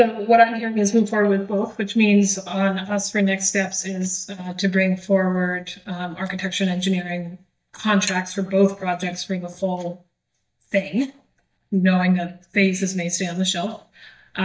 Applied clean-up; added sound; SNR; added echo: neural mask model DeepFilterNet 3.